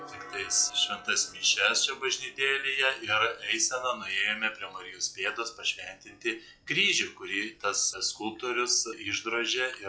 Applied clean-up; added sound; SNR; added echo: classical method log-MMSE.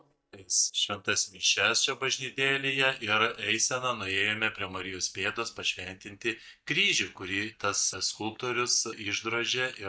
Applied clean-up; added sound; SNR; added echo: neural mask model DeepFilterNet 3.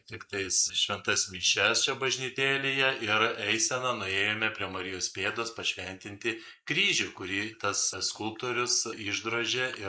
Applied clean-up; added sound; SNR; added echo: neural mask model Resemble Enhance denoiser.